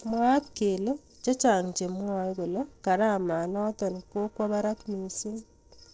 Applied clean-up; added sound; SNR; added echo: neural separator model SepFormer DNS4.